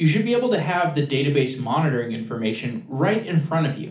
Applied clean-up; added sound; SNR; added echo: none; none; none; reverberation time 0.4 s.